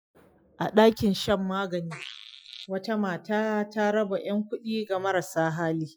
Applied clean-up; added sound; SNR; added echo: classical method Wiener filter.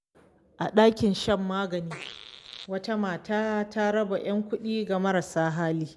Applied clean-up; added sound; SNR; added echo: none; Fart; 18 dB; none.